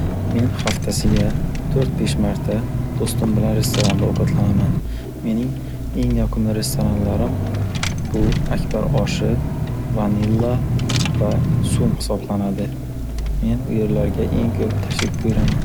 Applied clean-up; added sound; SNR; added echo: none; Engine / Car; -3 dB; none.